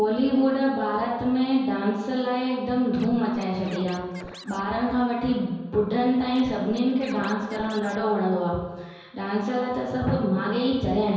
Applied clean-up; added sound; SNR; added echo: none; Scratching (performance technique); 19 dB; reverberation time 1.2 s.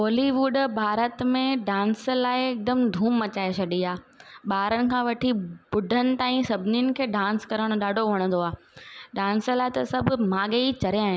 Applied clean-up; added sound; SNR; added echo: none; none; none; none.